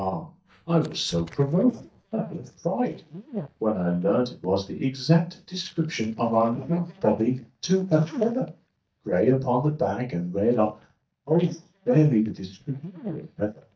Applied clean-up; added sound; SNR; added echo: neural mask model DeepFilterNet 3.